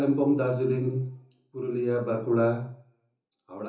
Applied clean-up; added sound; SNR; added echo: none; none; none; reverberation time 0.7 s.